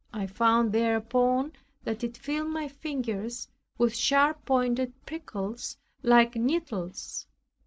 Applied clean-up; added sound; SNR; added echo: none; none; none; none.